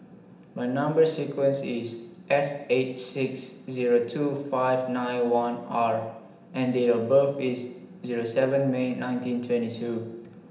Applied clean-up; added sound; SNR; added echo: none; none; none; reverberation time 0.8 s.